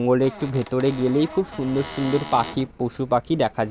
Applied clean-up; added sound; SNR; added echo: none; Squeak / Cupboard open or close; 14 dB; none.